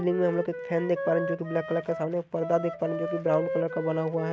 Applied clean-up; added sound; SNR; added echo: none; Wind instrument, woodwind instrument; 6 dB; none.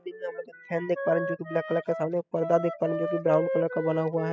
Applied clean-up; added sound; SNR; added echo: classical method spectral subtraction.